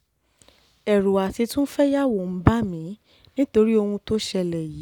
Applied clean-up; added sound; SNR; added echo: none; none; none; none.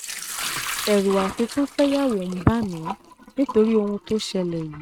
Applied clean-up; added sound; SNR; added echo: neural mask model RNNoise.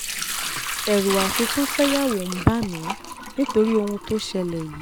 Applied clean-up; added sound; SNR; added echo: none; Sink (filling or washing) / Liquid; 6 dB; none.